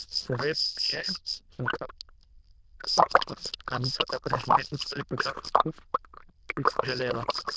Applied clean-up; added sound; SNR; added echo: neural diffusion model UNIVERSE++.